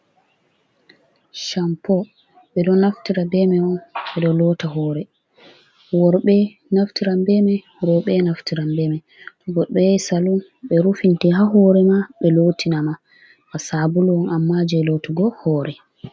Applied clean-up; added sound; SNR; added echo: none; none; none; none.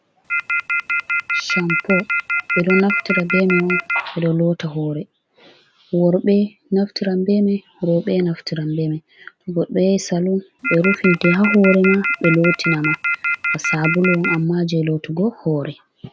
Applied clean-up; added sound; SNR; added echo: none; Telephone; 2 dB; none.